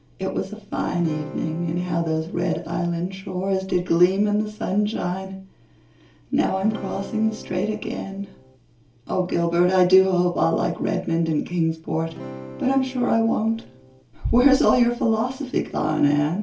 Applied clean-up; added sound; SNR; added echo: none; Acoustic guitar / Strum; 16 dB; reverberation time 0.3 s.